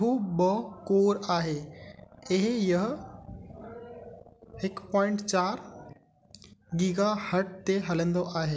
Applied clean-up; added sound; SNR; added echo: none; none; none; none.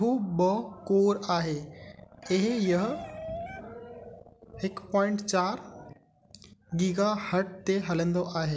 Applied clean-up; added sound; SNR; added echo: none; Chicken, rooster; 15 dB; none.